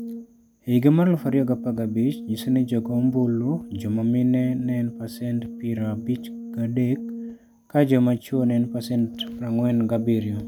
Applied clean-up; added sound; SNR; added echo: none; Brass instrument; 12 dB; none.